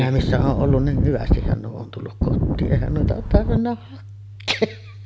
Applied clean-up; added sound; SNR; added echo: none; Wind; -4 dB; none.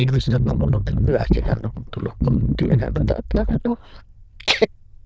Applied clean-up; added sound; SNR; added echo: neural diffusion model UNIVERSE++.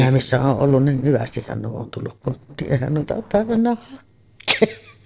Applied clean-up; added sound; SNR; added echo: neural separator model SepFormer DNS4.